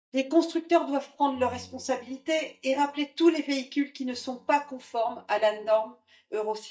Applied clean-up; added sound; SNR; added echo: neural mask model DeepFilterNet 3.